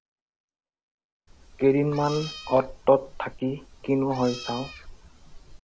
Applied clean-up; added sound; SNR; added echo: none; Meow; 16 dB; none.